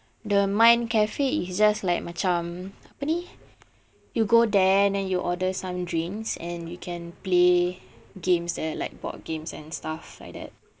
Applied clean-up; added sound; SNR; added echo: none; none; none; none.